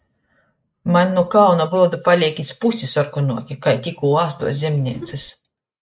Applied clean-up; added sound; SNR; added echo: neural mask model Resemble Enhance denoiser.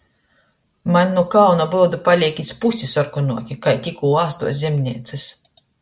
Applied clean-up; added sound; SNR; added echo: none; none; none; none.